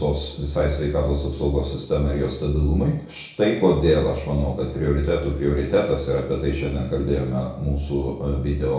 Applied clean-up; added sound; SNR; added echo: none; none; none; reverberation time 0.6 s.